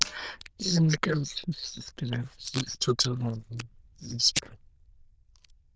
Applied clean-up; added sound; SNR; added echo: neural diffusion model UNIVERSE++.